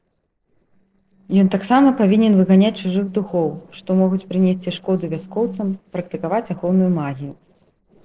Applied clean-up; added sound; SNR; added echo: neural separator model SepFormer DNS4.